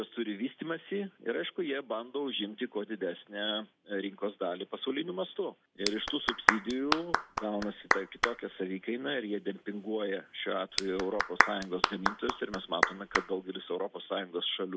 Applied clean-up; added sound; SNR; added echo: none; Clapping; -2 dB; none.